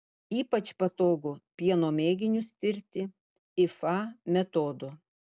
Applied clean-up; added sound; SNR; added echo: none; none; none; none.